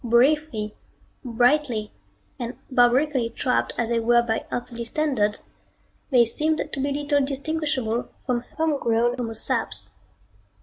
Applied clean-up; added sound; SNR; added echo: none; none; none; none.